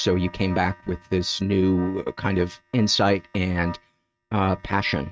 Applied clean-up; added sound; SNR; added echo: neural mask model RNNoise.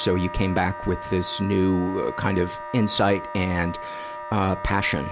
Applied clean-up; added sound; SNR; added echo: none; Wind instrument, woodwind instrument; 11 dB; none.